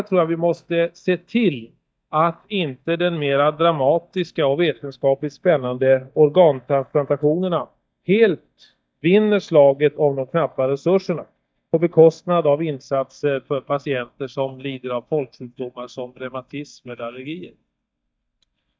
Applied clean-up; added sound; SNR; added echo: neural mask model DeepFilterNet 3.